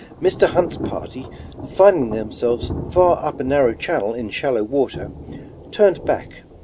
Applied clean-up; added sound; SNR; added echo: none; Thunder / Rain; 12 dB; none.